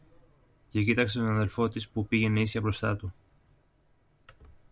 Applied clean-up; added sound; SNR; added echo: none; none; none; none.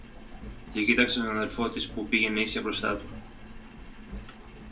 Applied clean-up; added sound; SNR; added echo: none; Engine; 12 dB; reverberation time 0.2 s.